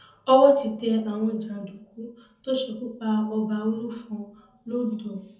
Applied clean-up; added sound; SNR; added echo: none; none; none; reverberation time 0.6 s.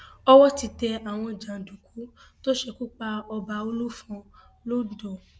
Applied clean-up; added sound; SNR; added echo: none; none; none; none.